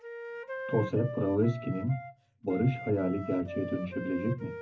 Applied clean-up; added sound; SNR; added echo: none; Wind instrument, woodwind instrument; 10 dB; reverberation time 0.3 s.